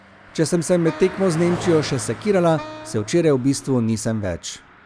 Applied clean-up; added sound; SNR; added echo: none; Wind instrument, woodwind instrument + Car passing by; 15 dB; none.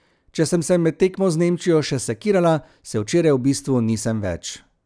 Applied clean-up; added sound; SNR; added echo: none; none; none; none.